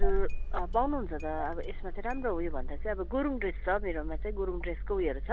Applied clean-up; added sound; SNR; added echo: none; Engine starting; -2 dB; none.